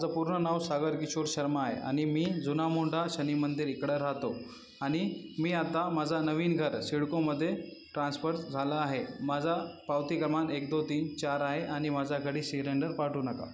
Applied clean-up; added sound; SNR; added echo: none; none; none; none.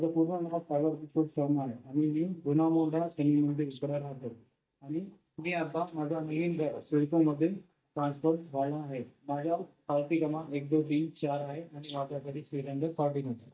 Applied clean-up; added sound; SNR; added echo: neural mask model DeepFilterNet 3.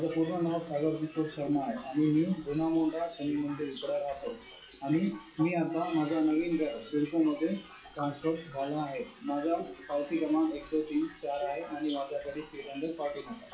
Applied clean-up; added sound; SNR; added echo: classical method WPE with log-MMSE.